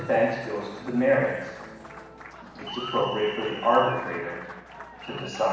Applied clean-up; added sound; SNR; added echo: none; Applause; 13 dB; reverberation time 1.1 s.